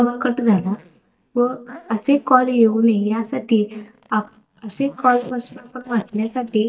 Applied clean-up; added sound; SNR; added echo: neural mask model DeepFilterNet 3.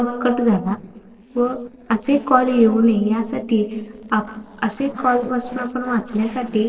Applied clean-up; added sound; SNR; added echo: neural separator model SepFormer DNS4.